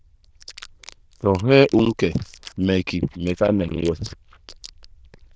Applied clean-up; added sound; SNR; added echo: neural diffusion model UNIVERSE++.